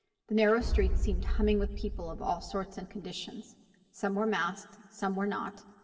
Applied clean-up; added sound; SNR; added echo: none; Boom; -1 dB; reverberation time 2.3 s.